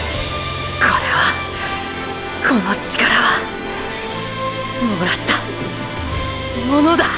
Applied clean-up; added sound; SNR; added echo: none; Subway, metro, underground; 18 dB; none.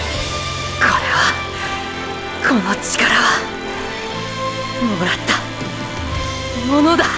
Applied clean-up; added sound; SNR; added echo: none; none; none; none.